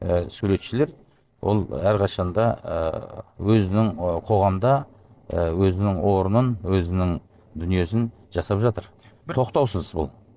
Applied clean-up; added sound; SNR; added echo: neural separator model SepFormer DNS4.